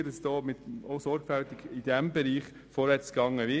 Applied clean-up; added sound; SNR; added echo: none; none; none; none.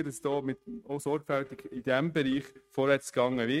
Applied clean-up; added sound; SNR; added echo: neural mask model RNNoise.